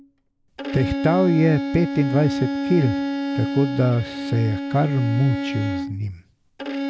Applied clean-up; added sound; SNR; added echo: none; Bowed string instrument; 5 dB; none.